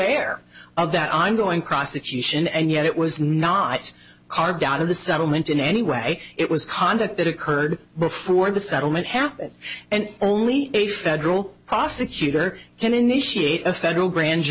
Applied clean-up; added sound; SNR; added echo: none; none; none; none.